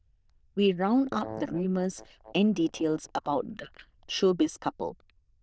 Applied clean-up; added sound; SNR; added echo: neural diffusion model UNIVERSE++.